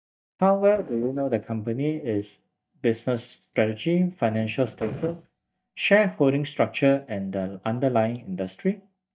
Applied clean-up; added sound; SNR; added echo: neural mask model DeepFilterNet 3.